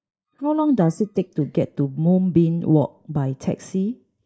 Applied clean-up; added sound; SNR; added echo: neural mask model DeepFilterNet 3.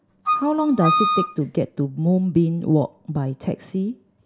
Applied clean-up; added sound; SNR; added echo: none; Wind instrument, woodwind instrument; 1 dB; none.